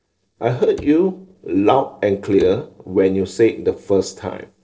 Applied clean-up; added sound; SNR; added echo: neural separator model SepFormer DNS4.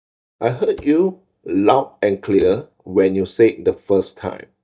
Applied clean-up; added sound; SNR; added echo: neural mask model DeepFilterNet 3.